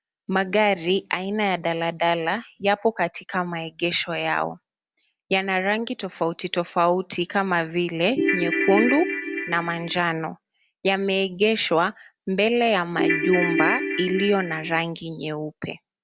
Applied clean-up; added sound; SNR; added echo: none; Ringtone / Keyboard (musical); 1 dB; none.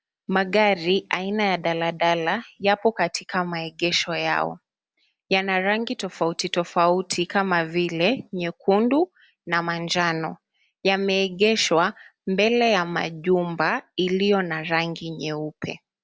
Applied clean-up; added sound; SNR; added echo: none; none; none; none.